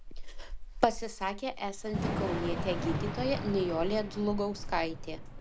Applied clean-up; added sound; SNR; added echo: none; Thunder / Rain; 3 dB; none.